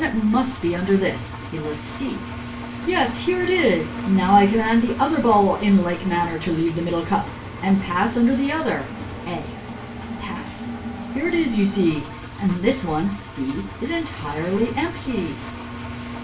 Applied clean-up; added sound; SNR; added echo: none; Engine; 10 dB; reverberation time 0.3 s.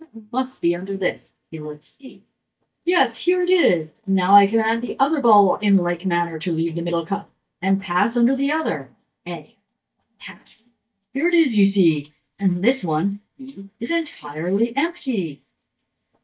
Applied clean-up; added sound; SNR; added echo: neural mask model DeepFilterNet 3.